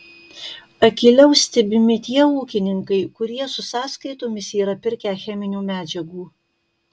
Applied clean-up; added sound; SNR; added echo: none; none; none; none.